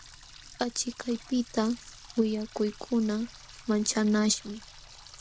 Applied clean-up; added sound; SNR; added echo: none; Water tap, faucet; 19 dB; none.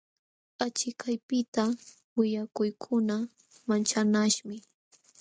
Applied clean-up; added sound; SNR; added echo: none; none; none; none.